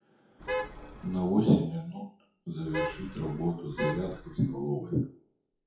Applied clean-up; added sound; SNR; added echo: classical method WPE with log-MMSE.